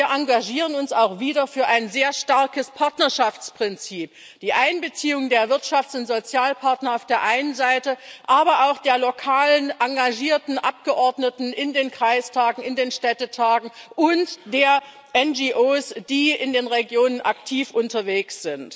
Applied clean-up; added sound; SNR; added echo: none; none; none; none.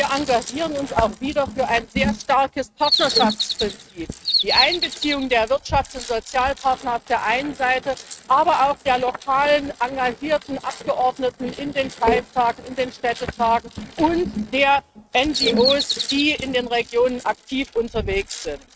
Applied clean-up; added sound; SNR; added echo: neural mask model RNNoise.